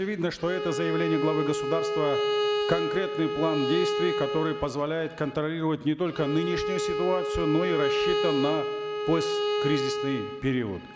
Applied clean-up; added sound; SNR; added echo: none; Bowed string instrument; 1 dB; none.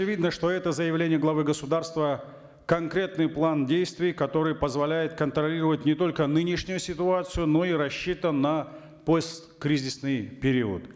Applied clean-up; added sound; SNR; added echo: none; none; none; none.